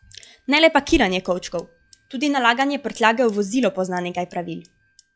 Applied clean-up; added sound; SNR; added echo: classical method log-MMSE.